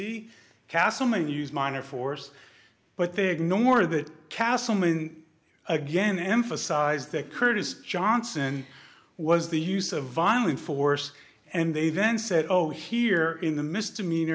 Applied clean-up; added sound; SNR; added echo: none; none; none; none.